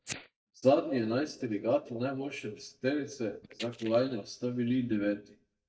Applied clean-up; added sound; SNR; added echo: neural mask model DeepFilterNet 3.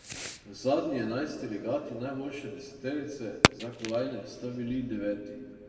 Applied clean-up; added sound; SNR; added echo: none; Fireworks; 2 dB; reverberation time 2.0 s.